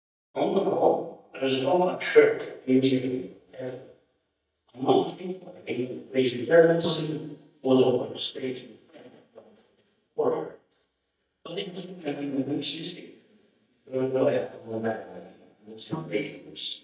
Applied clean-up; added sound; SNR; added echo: neural mask model DeepFilterNet 3.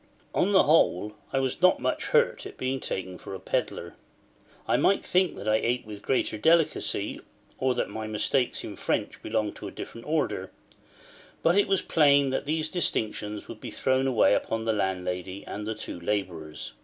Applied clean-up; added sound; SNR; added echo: none; none; none; none.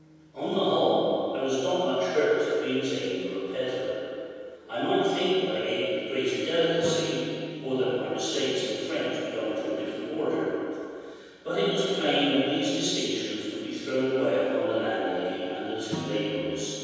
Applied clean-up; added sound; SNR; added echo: none; Acoustic guitar / Strum; 19 dB; reverberation time 2.1 s.